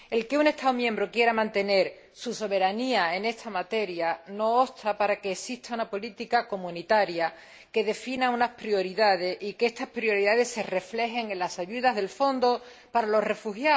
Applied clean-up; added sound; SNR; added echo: none; none; none; none.